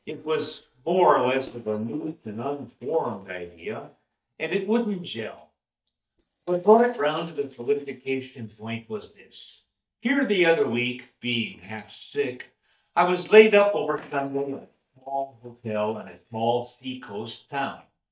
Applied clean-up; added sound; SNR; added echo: neural mask model DeepFilterNet 3.